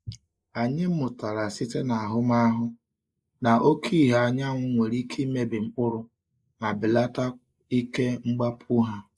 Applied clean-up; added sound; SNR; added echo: neural mask model Resemble Enhance denoiser.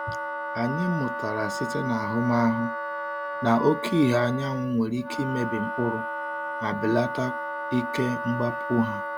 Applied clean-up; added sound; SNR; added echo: none; Wind instrument, woodwind instrument; 5 dB; none.